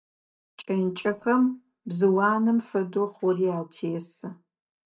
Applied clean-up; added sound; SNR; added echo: neural mask model DeepFilterNet 3.